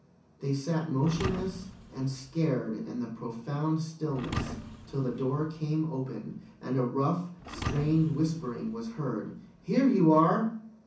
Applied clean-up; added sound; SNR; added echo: none; Thump, thud; 12 dB; reverberation time 0.6 s.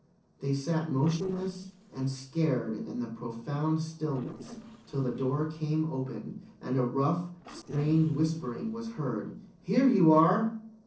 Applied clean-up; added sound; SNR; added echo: neural separator model SepFormer DNS4.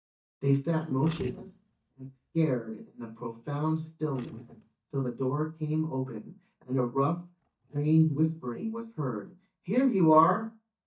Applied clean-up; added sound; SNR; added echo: neural mask model DeepFilterNet 3.